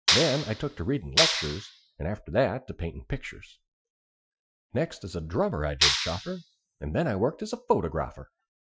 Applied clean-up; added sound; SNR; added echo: classical method Wiener filter.